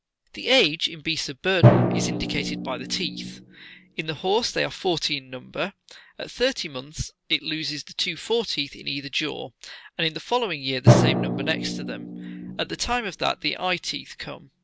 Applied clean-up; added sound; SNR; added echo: none; Drum; 0 dB; none.